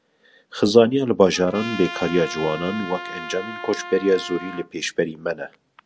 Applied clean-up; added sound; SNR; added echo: none; Trumpet; 12 dB; none.